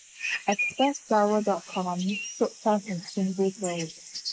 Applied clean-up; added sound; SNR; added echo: neural mask model Resemble Enhance denoiser.